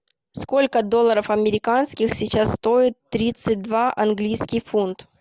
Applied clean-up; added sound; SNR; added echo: none; none; none; none.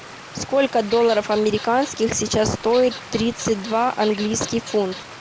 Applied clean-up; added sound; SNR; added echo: none; Bird vocalization, bird call, bird song / Fowl + Stream; 15 dB; none.